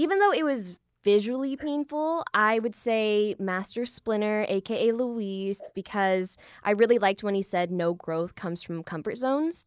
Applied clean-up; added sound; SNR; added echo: neural mask model Resemble Enhance denoiser.